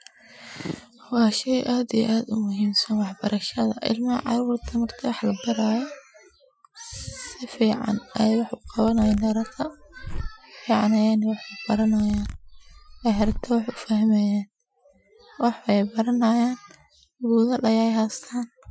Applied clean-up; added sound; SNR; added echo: classical method Wiener filter.